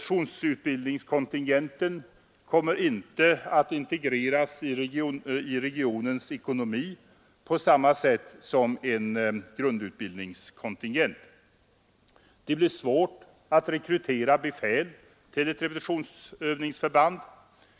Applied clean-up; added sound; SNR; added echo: none; none; none; none.